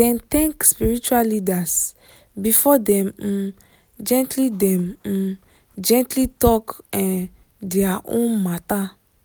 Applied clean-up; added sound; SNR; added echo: none; none; none; none.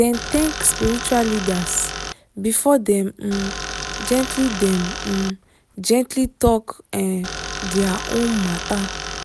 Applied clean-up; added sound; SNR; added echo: none; Tools; 8 dB; none.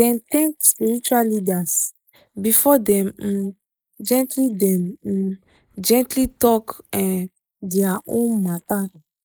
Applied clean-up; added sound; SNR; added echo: neural mask model Resemble Enhance denoiser.